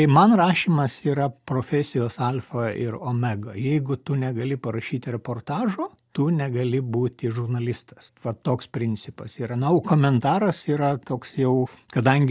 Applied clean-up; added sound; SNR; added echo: none; none; none; none.